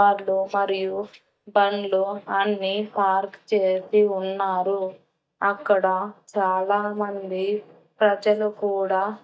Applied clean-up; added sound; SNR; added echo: neural mask model DeepFilterNet 3.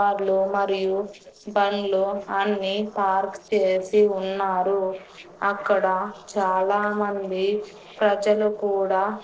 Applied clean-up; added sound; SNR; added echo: neural separator model SepFormer DNS4.